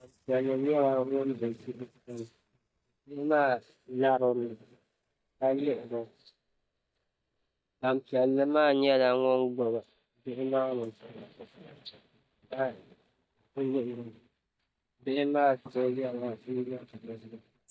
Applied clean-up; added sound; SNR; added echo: neural mask model DeepFilterNet 3.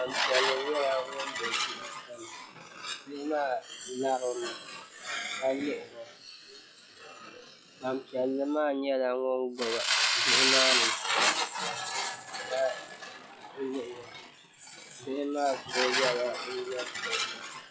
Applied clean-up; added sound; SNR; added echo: classical method log-MMSE.